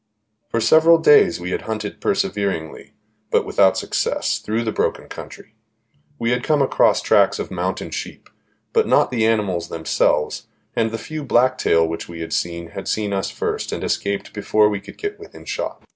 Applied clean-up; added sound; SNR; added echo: none; none; none; none.